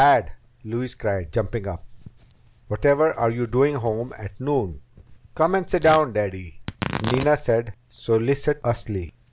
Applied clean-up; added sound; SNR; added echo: none; Tearing; 15 dB; none.